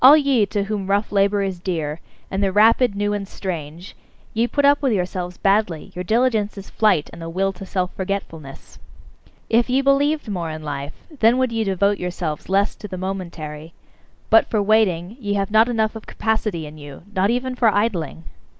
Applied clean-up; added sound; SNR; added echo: none; none; none; none.